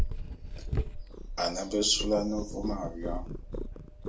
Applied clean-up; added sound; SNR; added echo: none; Purr; 2 dB; reverberation time 0.2 s.